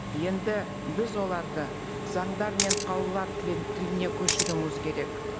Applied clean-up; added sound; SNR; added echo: none; Camera + Engine / Mechanisms; 0 dB; none.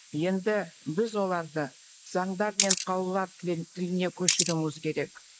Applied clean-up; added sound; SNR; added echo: neural mask model Resemble Enhance denoiser.